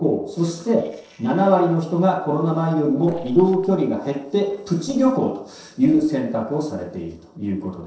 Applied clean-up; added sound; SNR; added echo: neural separator model SepFormer DNS4.